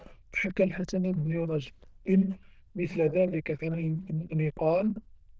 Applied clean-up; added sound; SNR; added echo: neural diffusion model UNIVERSE++.